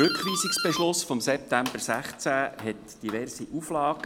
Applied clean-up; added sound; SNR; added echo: none; Doorbell; 9 dB; none.